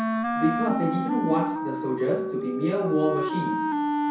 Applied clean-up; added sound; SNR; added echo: none; Wind instrument, woodwind instrument; 0 dB; reverberation time 0.6 s.